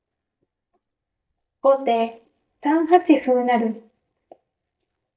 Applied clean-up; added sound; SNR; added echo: neural mask model DeepFilterNet 3.